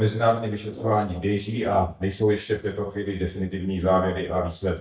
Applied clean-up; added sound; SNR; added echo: neural mask model DeepFilterNet 3.